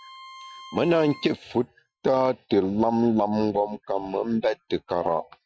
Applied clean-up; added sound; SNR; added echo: classical method Wiener filter.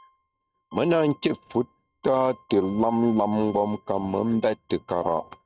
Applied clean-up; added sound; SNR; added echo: neural mask model RNNoise.